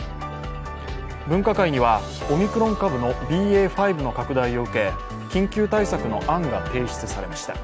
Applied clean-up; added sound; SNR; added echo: none; none; none; none.